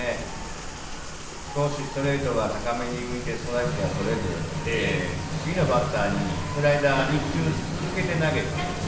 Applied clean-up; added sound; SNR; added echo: none; Rain; 10 dB; reverberation time 0.8 s.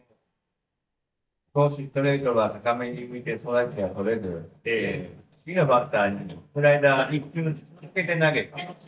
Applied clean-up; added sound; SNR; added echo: neural mask model DeepFilterNet 3.